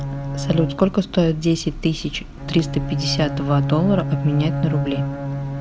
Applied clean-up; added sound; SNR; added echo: none; Bowed string instrument; 5 dB; none.